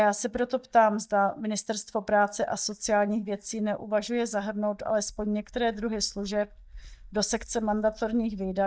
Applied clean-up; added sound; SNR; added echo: neural mask model DeepFilterNet 3.